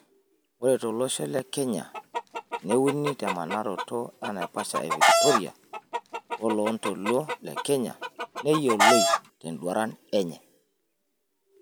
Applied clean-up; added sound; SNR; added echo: none; Chicken, rooster; -2 dB; none.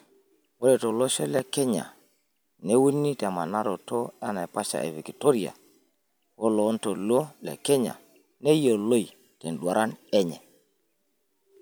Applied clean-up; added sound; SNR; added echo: none; none; none; none.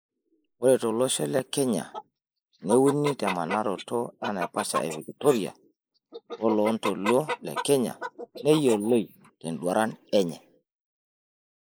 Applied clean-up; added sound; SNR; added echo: neural mask model Resemble Enhance denoiser.